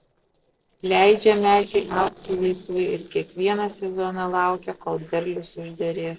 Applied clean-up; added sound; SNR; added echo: neural separator model SepFormer DNS4.